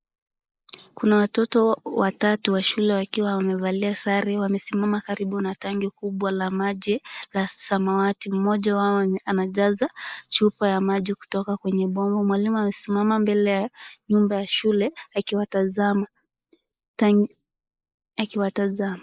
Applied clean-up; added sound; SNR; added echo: neural mask model Resemble Enhance denoiser.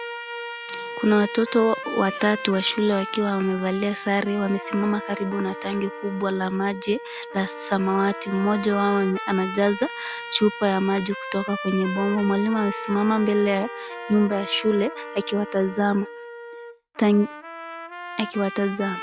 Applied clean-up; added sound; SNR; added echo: none; Trumpet + Wind instrument, woodwind instrument; 11 dB; none.